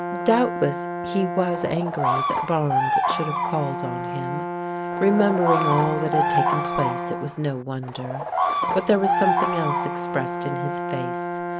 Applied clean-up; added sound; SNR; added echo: none; Bird vocalization, bird call, bird song + Brass instrument; 0 dB; none.